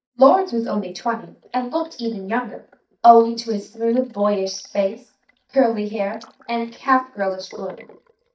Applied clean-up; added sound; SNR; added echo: neural mask model DeepFilterNet 3.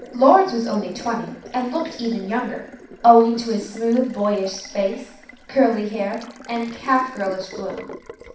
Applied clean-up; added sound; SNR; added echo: none; Water tap, faucet; 18 dB; reverberation time 0.6 s.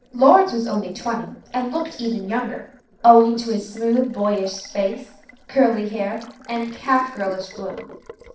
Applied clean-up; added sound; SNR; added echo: neural separator model SepFormer DNS4.